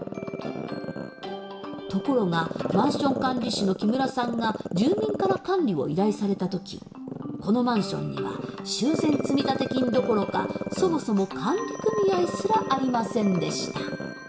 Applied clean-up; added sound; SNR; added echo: none; Growling; 7 dB; reverberation time 0.5 s.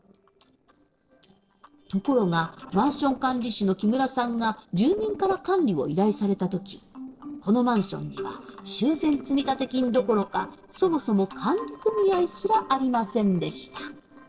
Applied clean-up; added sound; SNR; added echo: neural separator model SepFormer DNS4.